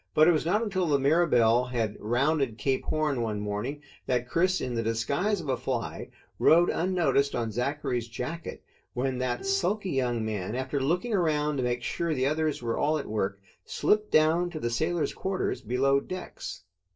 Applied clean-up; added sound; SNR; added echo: neural separator model SepFormer DNS4.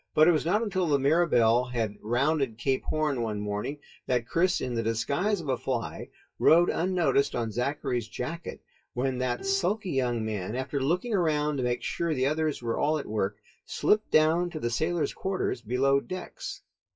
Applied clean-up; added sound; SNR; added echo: classical method WPE with log-MMSE.